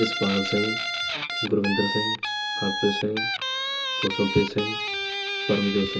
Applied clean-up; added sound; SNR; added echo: none; Guitar; 1 dB; reverberation time 0.2 s.